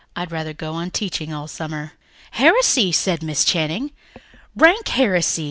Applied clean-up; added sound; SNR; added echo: none; none; none; none.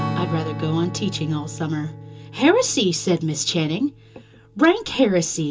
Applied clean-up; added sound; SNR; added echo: none; Strum; 11 dB; reverberation time 0.2 s.